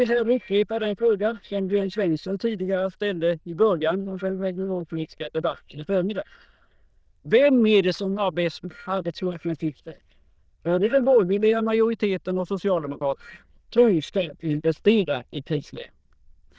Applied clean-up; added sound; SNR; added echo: neural diffusion model UNIVERSE++.